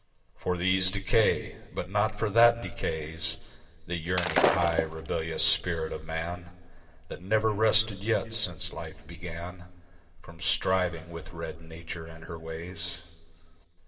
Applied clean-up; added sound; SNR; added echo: none; Shatter; -1 dB; reverberation time 2.0 s.